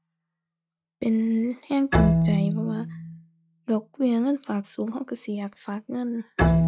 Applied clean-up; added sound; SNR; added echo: classical method log-MMSE.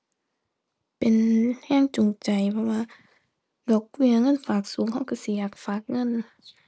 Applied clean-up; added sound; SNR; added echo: none; none; none; none.